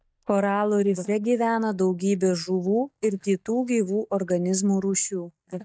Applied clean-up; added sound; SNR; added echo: neural mask model DeepFilterNet 3.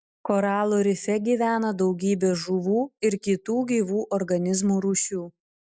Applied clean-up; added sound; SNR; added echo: none; none; none; none.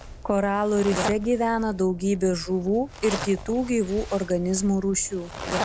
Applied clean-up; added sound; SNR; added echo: none; Zipper (clothing); 10 dB; none.